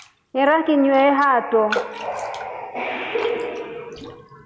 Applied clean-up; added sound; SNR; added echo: none; Raindrop; 14 dB; none.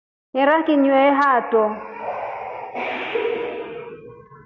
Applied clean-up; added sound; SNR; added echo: none; none; none; none.